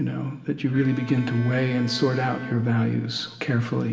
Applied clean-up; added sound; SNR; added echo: none; Bowed string instrument; 17 dB; reverberation time 1.7 s.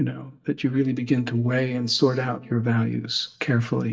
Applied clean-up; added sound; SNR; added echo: neural mask model DeepFilterNet 3.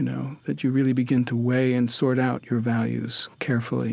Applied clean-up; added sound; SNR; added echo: none; none; none; none.